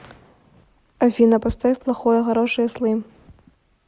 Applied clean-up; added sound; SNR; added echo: none; none; none; none.